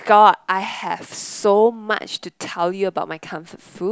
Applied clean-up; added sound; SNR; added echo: none; none; none; none.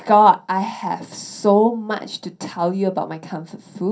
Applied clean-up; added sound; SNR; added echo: none; none; none; reverberation time 0.3 s.